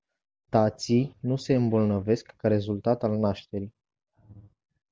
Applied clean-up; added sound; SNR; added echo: none; none; none; none.